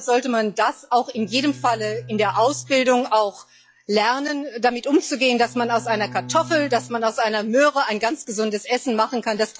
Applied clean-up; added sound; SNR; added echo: classical method log-MMSE.